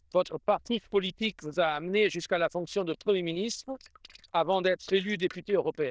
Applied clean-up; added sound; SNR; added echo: neural diffusion model UNIVERSE++.